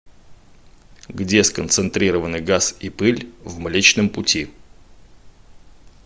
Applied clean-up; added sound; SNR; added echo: none; none; none; none.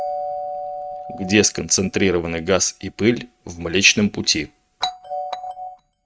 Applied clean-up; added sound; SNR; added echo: neural mask model RNNoise.